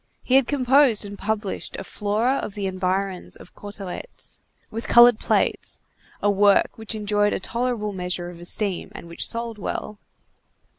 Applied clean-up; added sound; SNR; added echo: none; none; none; none.